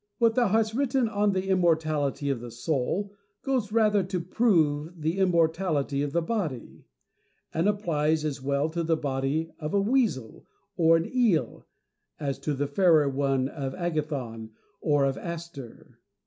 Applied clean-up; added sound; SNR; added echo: none; none; none; none.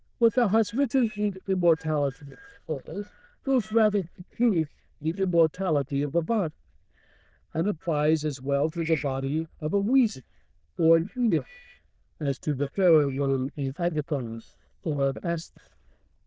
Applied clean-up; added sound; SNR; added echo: neural diffusion model UNIVERSE++.